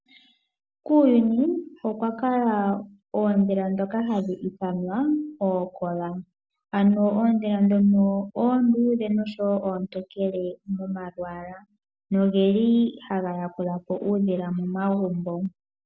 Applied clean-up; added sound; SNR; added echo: none; none; none; none.